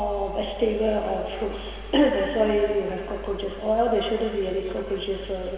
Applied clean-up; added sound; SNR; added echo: none; Engine; 14 dB; reverberation time 2.2 s.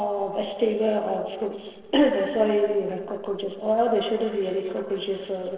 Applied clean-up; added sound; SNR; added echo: neural separator model SepFormer DNS4.